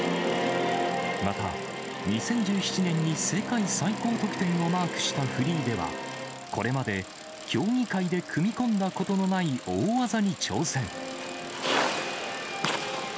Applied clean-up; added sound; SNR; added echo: none; Bicycle; 18 dB; none.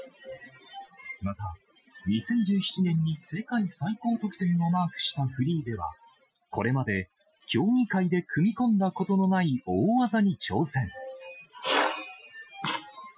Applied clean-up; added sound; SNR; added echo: classical method Wiener filter.